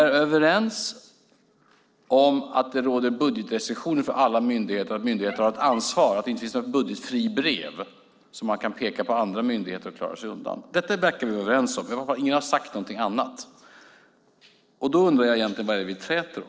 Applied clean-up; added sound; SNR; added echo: neural separator model SepFormer DNS4.